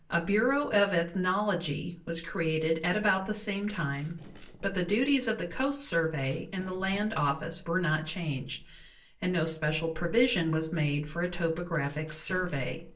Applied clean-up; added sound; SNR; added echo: neural separator model SepFormer DNS4.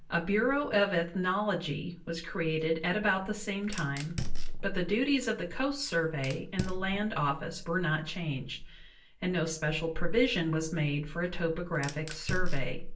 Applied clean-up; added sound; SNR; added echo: none; Fire; 5 dB; reverberation time 0.3 s.